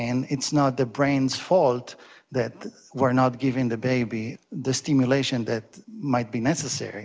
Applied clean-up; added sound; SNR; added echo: none; none; none; none.